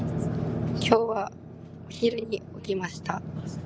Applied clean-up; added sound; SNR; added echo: none; none; none; none.